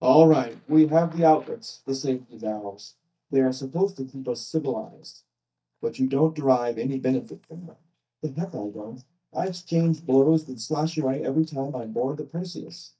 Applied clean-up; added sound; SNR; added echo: neural mask model DeepFilterNet 3.